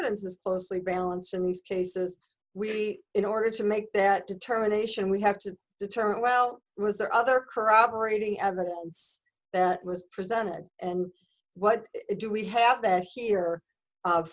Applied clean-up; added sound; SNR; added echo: none; none; none; none.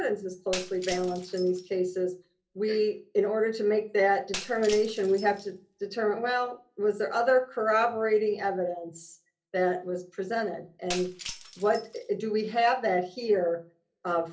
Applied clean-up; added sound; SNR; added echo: none; Shatter; 16 dB; reverberation time 0.3 s.